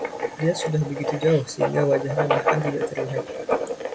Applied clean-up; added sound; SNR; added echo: none; Writing; 1 dB; none.